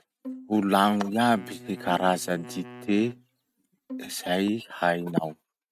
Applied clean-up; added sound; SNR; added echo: neural mask model RNNoise.